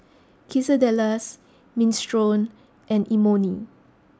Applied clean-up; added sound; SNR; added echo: none; none; none; none.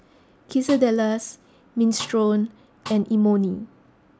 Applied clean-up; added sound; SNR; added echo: none; Snare drum; 19 dB; none.